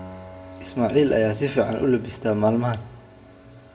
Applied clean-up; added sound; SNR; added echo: none; Piano; 20 dB; reverberation time 0.2 s.